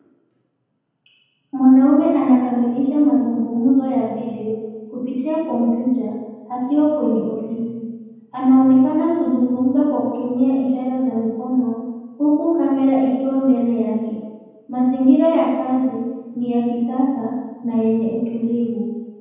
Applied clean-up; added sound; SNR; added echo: none; none; none; reverberation time 1.2 s.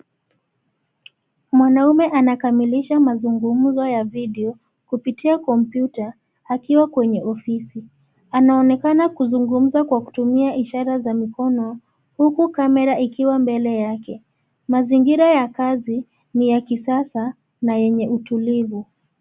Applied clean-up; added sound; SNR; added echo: none; none; none; none.